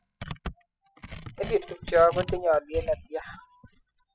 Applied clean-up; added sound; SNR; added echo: classical method spectral subtraction.